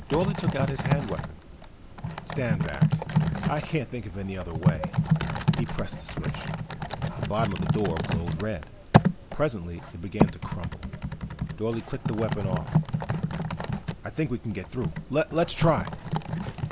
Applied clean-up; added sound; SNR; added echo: none; Typing; -3 dB; none.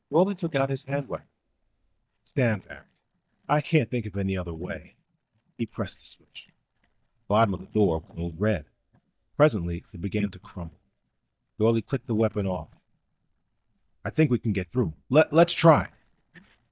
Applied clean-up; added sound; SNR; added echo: neural mask model DeepFilterNet 3.